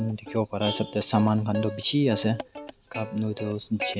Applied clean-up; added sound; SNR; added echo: none; Plucked string instrument; 11 dB; none.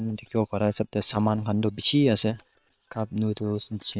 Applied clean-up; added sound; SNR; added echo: neural separator model SepFormer WHAM!.